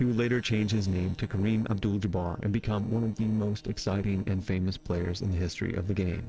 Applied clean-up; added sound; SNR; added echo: neural separator model SepFormer DNS4.